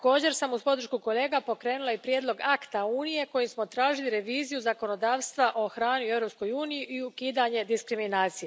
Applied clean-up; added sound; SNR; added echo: none; none; none; none.